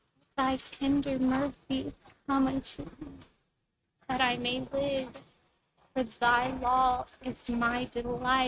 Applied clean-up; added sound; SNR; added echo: neural mask model RNNoise.